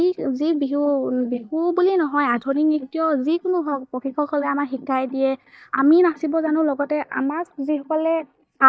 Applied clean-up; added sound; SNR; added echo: neural mask model DeepFilterNet 3.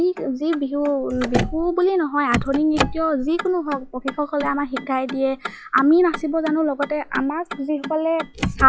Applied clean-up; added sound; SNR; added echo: classical method log-MMSE.